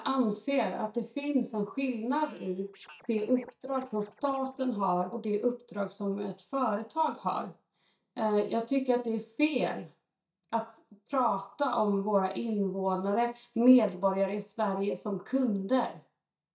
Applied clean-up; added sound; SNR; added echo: neural mask model DeepFilterNet 3.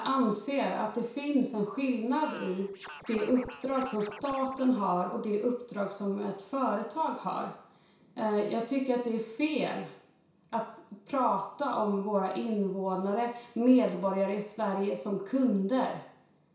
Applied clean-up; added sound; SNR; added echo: none; Scratching (performance technique); 16 dB; reverberation time 0.6 s.